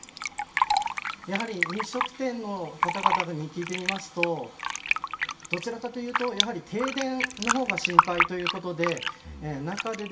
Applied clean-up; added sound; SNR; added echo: none; Fill (with liquid); -3 dB; reverberation time 0.2 s.